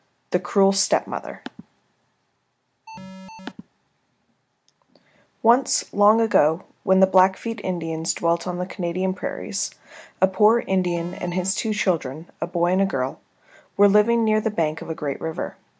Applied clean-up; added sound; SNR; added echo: none; Alarm; 15 dB; none.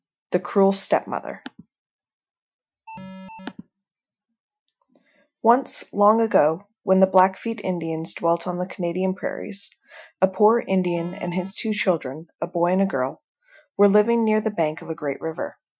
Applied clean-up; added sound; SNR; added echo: classical method Wiener filter.